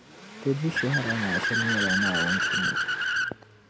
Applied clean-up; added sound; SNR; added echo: none; Accelerating, revving, vroom / Car; -3 dB; none.